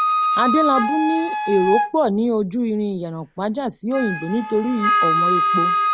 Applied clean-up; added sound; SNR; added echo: none; Wind instrument, woodwind instrument; 0 dB; none.